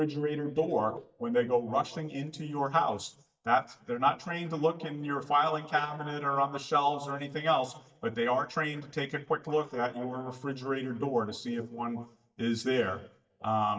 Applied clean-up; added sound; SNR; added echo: neural mask model DeepFilterNet 3.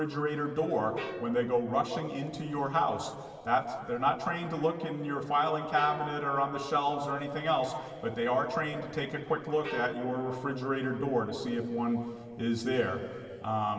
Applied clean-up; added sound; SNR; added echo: none; Gong; 19 dB; reverberation time 2.4 s.